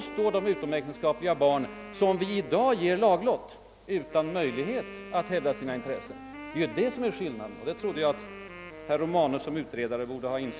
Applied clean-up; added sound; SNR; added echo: none; Wind instrument, woodwind instrument; 15 dB; none.